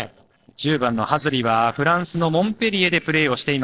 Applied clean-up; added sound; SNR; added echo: neural separator model SepFormer DNS4.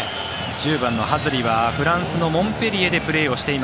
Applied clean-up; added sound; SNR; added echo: none; Aircraft; 10 dB; none.